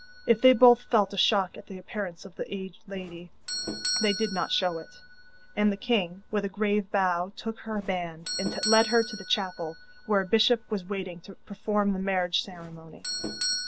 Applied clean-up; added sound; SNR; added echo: none; Doorbell; 11 dB; none.